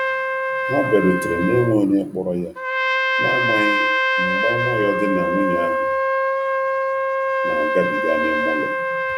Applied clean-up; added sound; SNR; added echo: none; Trumpet; -2 dB; none.